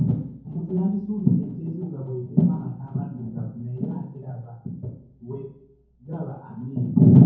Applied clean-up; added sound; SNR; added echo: none; none; none; reverberation time 0.9 s.